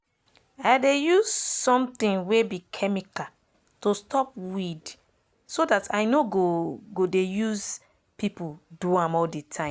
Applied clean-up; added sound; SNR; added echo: none; none; none; none.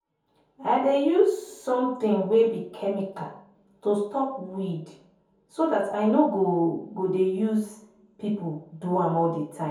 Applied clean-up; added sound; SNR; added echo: none; none; none; reverberation time 0.6 s.